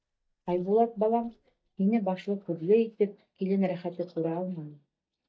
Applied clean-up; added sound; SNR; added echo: neural mask model DeepFilterNet 3.